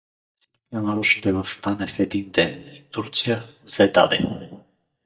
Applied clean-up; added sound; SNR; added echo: neural mask model DeepFilterNet 3.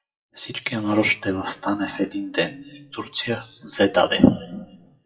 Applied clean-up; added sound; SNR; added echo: classical method WPE with log-MMSE.